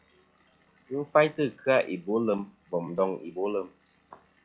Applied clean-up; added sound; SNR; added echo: classical method log-MMSE.